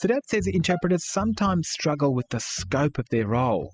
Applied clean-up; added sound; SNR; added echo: classical method spectral subtraction.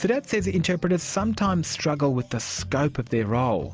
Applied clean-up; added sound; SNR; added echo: none; none; none; none.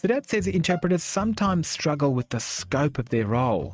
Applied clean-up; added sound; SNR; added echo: neural mask model RNNoise.